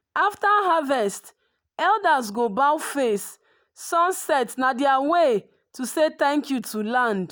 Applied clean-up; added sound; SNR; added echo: none; none; none; none.